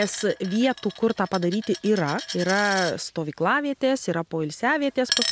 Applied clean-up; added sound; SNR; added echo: none; Coin (dropping); 10 dB; none.